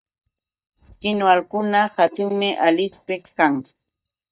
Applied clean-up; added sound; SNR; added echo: neural mask model DeepFilterNet 3.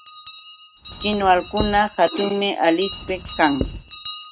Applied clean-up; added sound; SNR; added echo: none; Writing + Bell; 10 dB; none.